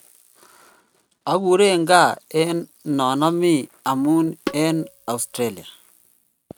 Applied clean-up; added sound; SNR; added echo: neural mask model RNNoise.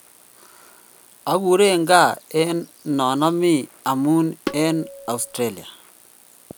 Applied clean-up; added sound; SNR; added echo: none; Tabla; 12 dB; none.